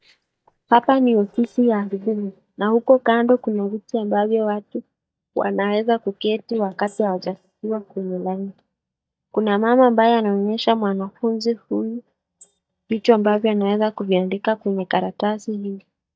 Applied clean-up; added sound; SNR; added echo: neural mask model DeepFilterNet 3.